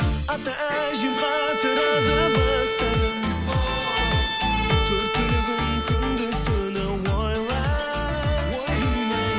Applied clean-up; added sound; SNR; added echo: none; Bowed string instrument; 4 dB; none.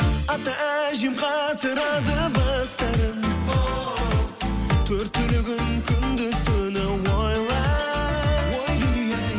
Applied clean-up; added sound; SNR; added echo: none; none; none; none.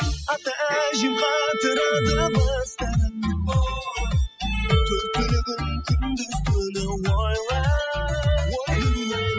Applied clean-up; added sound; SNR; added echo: classical method spectral subtraction.